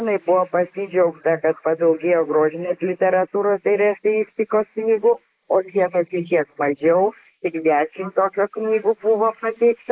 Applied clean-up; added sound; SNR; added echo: neural mask model Resemble Enhance denoiser.